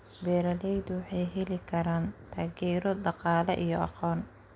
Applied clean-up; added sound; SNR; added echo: none; none; none; none.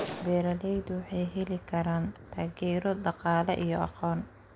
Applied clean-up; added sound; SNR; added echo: none; Gunshot, gunfire; 17 dB; none.